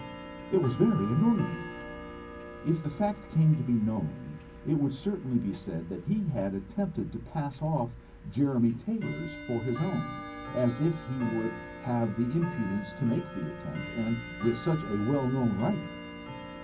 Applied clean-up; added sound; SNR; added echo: none; Tick-tock / Bell; 12 dB; reverberation time 0.4 s.